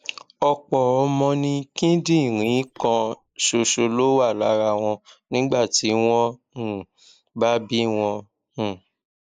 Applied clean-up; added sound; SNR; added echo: neural mask model Resemble Enhance denoiser.